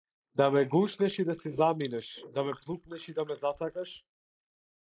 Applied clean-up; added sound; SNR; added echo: neural mask model Resemble Enhance denoiser.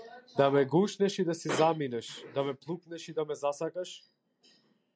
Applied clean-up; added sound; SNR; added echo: none; none; none; none.